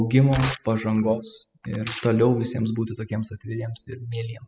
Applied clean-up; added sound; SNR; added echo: classical method spectral subtraction.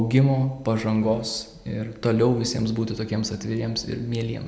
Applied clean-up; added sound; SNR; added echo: none; none; none; none.